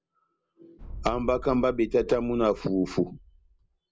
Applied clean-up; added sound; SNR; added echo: none; Boom; 14 dB; none.